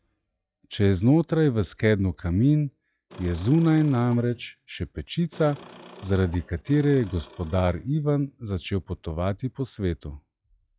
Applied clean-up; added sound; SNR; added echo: classical method log-MMSE.